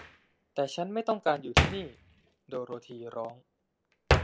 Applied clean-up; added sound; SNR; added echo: none; Hands; -3 dB; none.